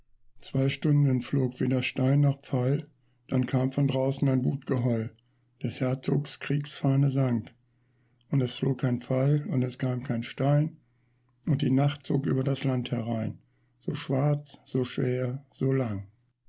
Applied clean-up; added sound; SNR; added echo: none; none; none; none.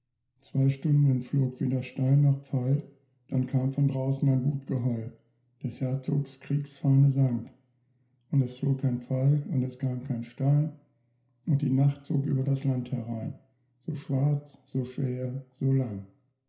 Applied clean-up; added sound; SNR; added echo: none; none; none; reverberation time 0.5 s.